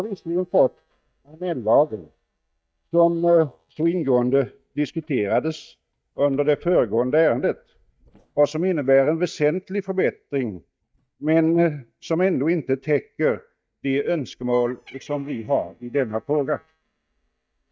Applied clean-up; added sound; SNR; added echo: neural mask model DeepFilterNet 3.